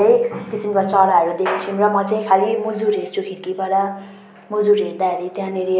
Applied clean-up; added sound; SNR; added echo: none; none; none; none.